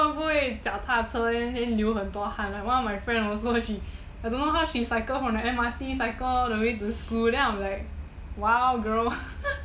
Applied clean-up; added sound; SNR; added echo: none; none; none; none.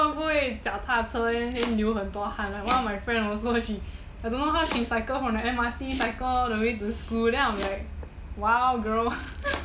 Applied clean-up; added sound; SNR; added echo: none; Domestic sounds, home sounds; 14 dB; none.